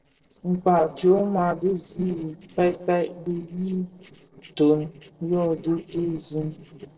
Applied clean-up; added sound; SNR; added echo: neural separator model SepFormer DNS4.